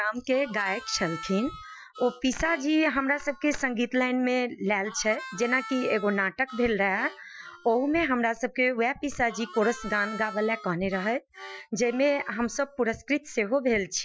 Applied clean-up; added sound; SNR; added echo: classical method Wiener filter.